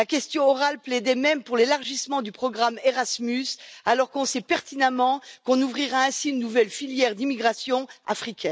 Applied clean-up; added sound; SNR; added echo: none; none; none; none.